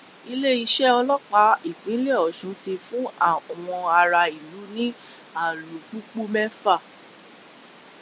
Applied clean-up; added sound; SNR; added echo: none; none; none; none.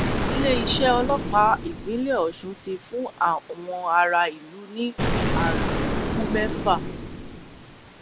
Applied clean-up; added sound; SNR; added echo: none; Explosion; 3 dB; none.